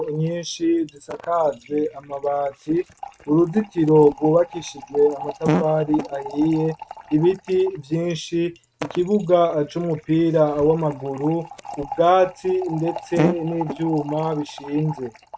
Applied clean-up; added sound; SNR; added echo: neural mask model RNNoise.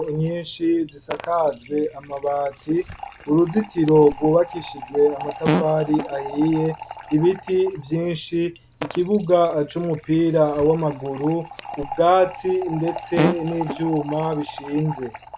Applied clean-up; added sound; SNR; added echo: none; Fill (with liquid) / Trickle, dribble + Fart; 10 dB; none.